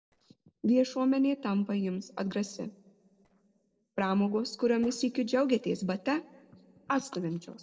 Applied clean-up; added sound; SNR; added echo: neural separator model SepFormer DNS4.